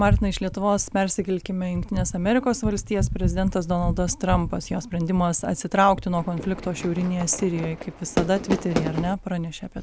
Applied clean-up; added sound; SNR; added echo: none; Fireworks; 7 dB; none.